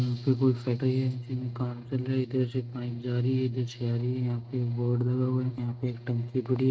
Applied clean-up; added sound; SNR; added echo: neural mask model RNNoise.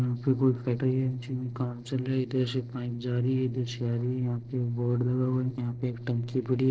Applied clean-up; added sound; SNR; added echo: neural separator model SepFormer DNS4.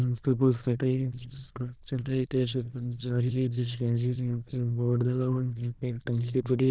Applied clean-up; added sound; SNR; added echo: neural diffusion model UNIVERSE++.